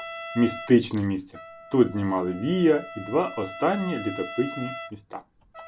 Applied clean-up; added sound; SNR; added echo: none; Trumpet + Rattle; 14 dB; none.